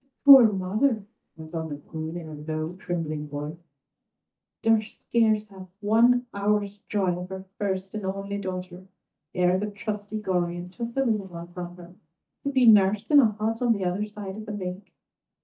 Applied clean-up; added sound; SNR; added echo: neural mask model DeepFilterNet 3.